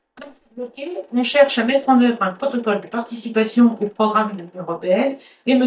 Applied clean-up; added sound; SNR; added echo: neural mask model DeepFilterNet 3.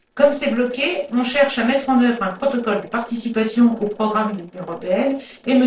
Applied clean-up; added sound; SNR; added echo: neural separator model SepFormer DNS4.